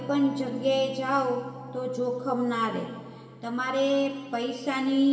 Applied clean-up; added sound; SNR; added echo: none; Electric guitar / Strum; 18 dB; reverberation time 1.9 s.